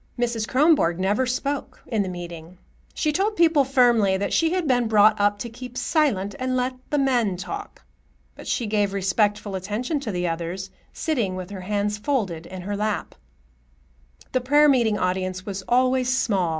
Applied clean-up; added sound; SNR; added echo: none; none; none; none.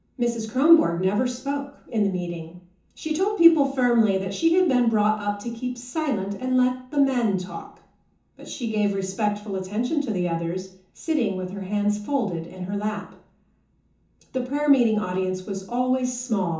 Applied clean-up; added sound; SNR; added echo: none; none; none; reverberation time 0.6 s.